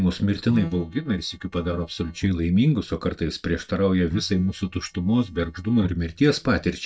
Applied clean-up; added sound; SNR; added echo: neural mask model DeepFilterNet 3.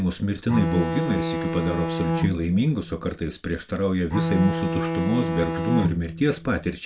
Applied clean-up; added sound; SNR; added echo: none; Bowed string instrument; 2 dB; reverberation time 0.2 s.